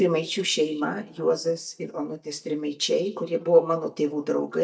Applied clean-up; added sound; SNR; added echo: neural mask model DeepFilterNet 3.